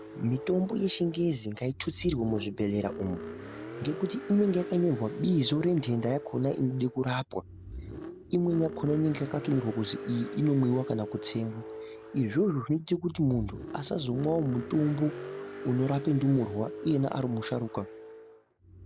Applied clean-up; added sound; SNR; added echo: none; Car; 12 dB; none.